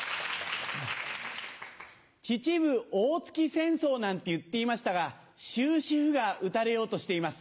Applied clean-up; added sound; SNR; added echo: none; none; none; none.